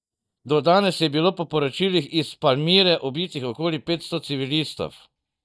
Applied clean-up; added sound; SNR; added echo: neural mask model DeepFilterNet 3.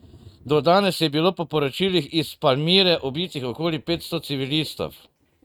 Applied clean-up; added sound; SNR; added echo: neural mask model RNNoise.